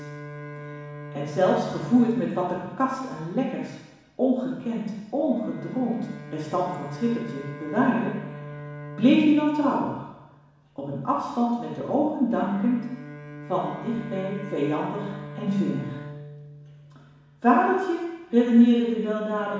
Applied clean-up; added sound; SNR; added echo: none; Bowed string instrument; 15 dB; reverberation time 1.1 s.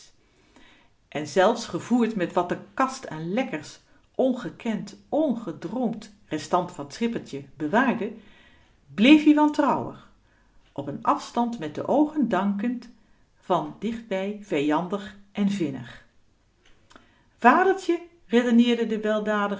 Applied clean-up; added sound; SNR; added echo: none; none; none; none.